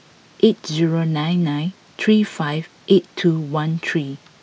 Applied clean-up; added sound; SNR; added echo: none; none; none; none.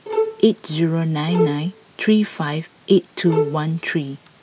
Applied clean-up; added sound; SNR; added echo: none; Bowed string instrument; 6 dB; none.